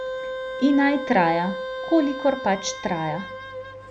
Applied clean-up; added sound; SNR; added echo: none; Wind instrument, woodwind instrument; 8 dB; none.